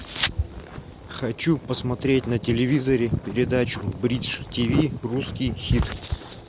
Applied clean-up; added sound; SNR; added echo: none; none; none; none.